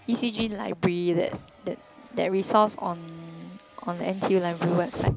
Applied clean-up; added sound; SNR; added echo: none; Car; 12 dB; none.